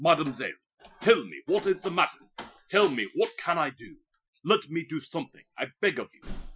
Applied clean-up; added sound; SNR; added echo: classical method Wiener filter.